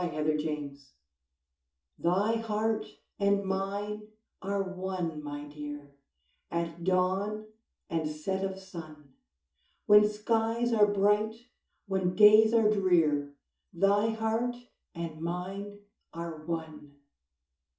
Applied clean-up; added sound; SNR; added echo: none; none; none; reverberation time 0.4 s.